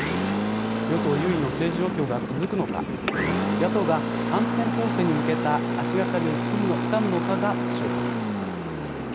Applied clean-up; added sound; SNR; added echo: none; Engine; -2 dB; none.